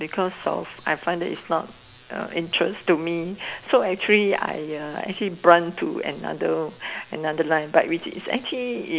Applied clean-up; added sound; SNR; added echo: none; none; none; none.